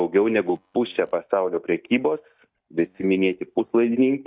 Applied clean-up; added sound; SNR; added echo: neural mask model DeepFilterNet 3.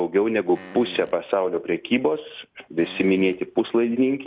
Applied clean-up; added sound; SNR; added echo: none; Fart; 19 dB; none.